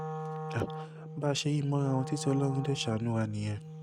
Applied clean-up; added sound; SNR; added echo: neural mask model RNNoise.